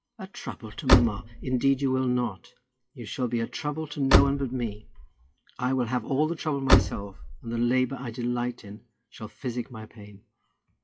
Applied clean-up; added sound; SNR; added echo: classical method WPE with log-MMSE.